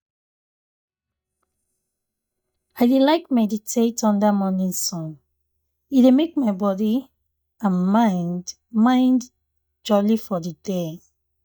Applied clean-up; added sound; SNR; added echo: neural mask model DeepFilterNet 3.